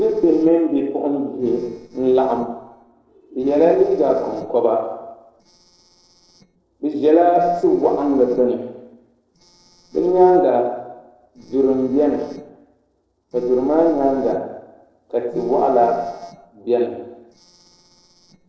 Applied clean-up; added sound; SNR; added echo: neural separator model SepFormer DNS4.